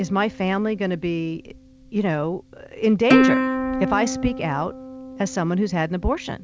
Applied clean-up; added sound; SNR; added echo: none; Plucked string instrument; 2 dB; none.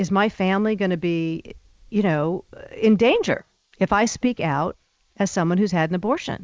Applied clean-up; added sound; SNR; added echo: neural mask model Resemble Enhance denoiser.